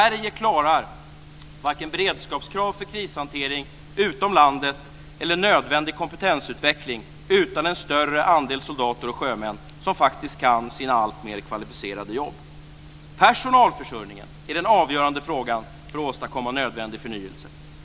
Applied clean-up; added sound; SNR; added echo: none; none; none; none.